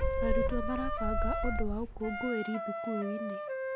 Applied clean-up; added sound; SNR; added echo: none; Bird + Wind instrument, woodwind instrument; -4 dB; none.